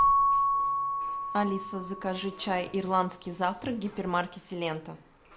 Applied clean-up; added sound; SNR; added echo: none; Keyboard (musical) / Bell; -1 dB; none.